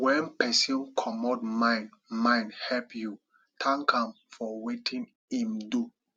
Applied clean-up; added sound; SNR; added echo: none; none; none; none.